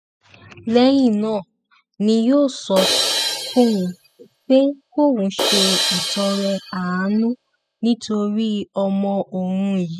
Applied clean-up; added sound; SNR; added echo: classical method spectral subtraction.